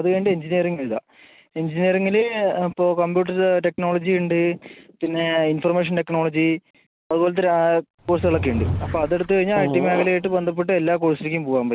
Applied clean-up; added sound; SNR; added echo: none; Fart / Drawer open or close; 6 dB; none.